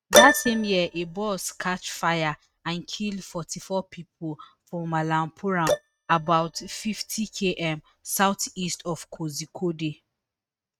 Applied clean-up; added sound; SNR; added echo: neural mask model RNNoise.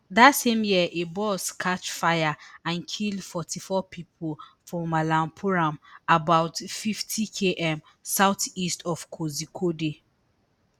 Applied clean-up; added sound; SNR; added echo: none; none; none; none.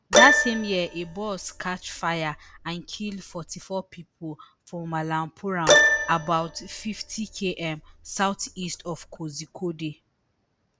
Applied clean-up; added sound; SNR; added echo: none; Keyboard (musical); -3 dB; none.